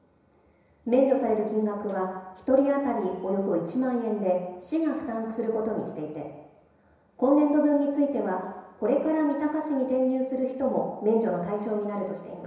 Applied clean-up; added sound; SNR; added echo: none; none; none; reverberation time 1.0 s.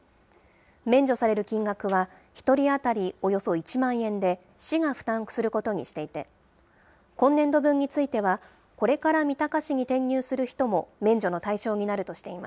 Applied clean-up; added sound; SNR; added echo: none; none; none; none.